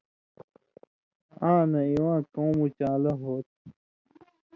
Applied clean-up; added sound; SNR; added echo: none; none; none; none.